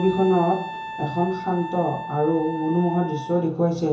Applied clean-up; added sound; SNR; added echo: none; Wind instrument, woodwind instrument; 11 dB; reverberation time 0.7 s.